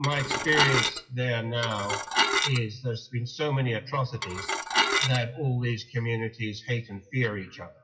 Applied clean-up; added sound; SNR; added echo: classical method WPE with log-MMSE.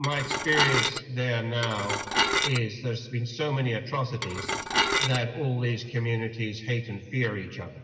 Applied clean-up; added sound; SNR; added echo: none; Dishes, pots, and pans / Glass; -1 dB; reverberation time 2.4 s.